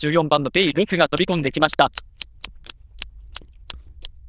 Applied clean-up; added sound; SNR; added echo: neural diffusion model UNIVERSE++.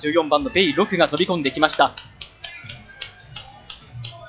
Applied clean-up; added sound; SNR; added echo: classical method log-MMSE.